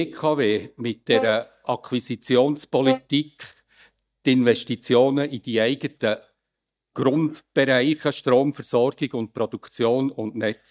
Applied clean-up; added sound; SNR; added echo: neural mask model DeepFilterNet 3.